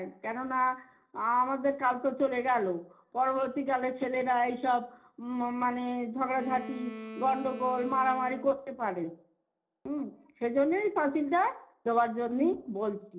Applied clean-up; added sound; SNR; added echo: neural separator model SepFormer DNS4.